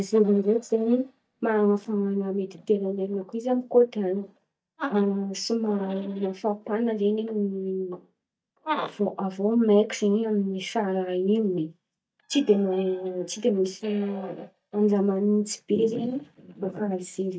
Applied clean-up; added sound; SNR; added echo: neural mask model DeepFilterNet 3.